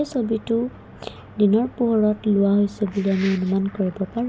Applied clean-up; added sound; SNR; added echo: none; none; none; none.